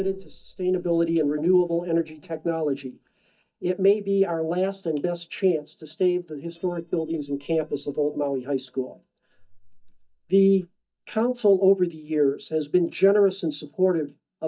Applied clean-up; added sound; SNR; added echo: neural mask model DeepFilterNet 3.